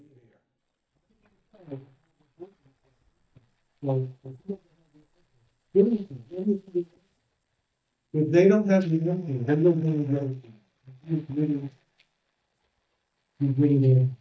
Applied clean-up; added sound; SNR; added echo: neural mask model DeepFilterNet 3.